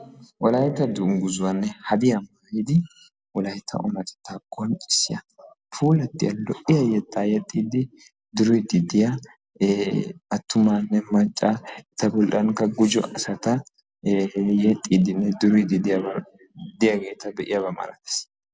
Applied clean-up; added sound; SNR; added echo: none; Rattle (instrument); 20 dB; none.